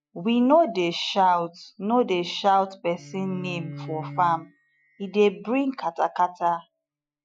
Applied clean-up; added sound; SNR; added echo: classical method Wiener filter.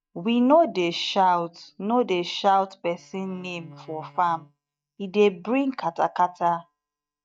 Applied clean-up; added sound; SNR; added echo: neural mask model DeepFilterNet 3.